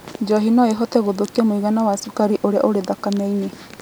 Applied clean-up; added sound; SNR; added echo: none; none; none; none.